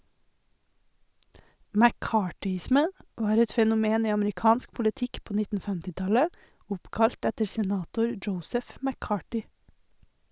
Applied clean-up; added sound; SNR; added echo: none; none; none; none.